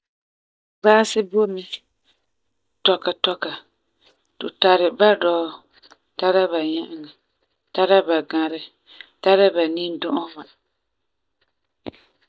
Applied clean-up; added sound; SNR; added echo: neural mask model DeepFilterNet 3.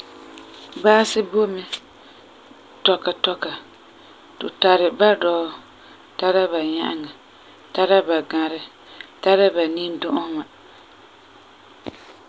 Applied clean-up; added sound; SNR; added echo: none; none; none; none.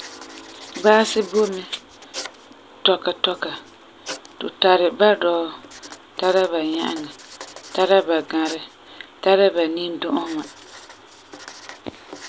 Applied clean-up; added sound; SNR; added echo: none; Writing; 19 dB; none.